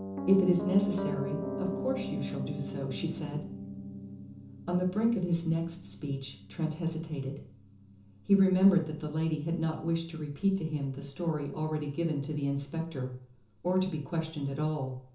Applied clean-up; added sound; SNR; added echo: none; Piano; 10 dB; reverberation time 0.6 s.